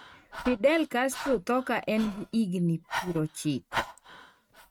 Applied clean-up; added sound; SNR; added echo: neural mask model RNNoise.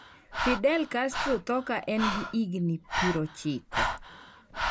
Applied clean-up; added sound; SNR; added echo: none; Breathing; 4 dB; none.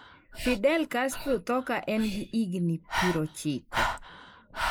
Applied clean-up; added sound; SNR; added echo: neural mask model Resemble Enhance denoiser.